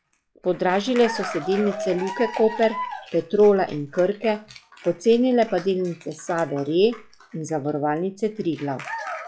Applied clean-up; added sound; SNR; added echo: classical method log-MMSE.